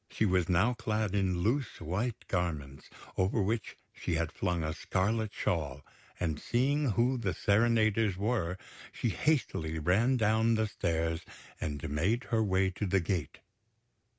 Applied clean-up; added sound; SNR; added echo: none; none; none; none.